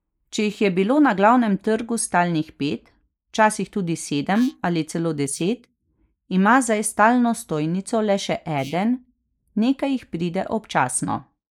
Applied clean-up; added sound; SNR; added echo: neural mask model Resemble Enhance denoiser.